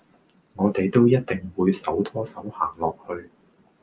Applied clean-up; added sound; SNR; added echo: none; none; none; none.